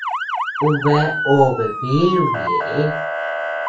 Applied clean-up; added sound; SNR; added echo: none; Motor vehicle (road) / Siren; 3 dB; reverberation time 0.3 s.